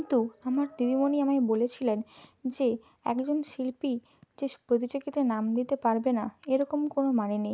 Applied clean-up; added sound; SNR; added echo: none; none; none; none.